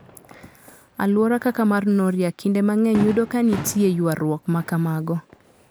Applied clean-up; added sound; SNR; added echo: none; Fireworks; 16 dB; none.